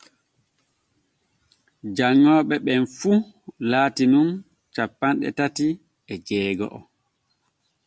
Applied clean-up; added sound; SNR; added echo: none; none; none; none.